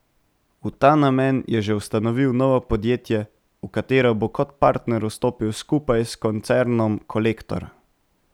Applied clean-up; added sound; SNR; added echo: none; none; none; none.